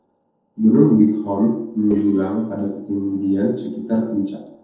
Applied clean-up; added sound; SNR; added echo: neural separator model SepFormer DNS4.